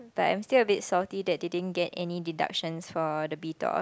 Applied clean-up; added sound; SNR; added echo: none; none; none; none.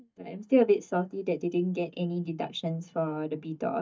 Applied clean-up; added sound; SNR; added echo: neural mask model DeepFilterNet 3.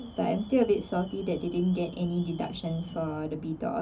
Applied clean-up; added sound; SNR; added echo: none; Alarm; 19 dB; reverberation time 0.3 s.